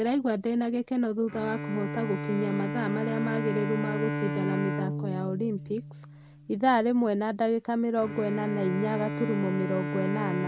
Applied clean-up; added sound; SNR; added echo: none; Bowed string instrument; 5 dB; none.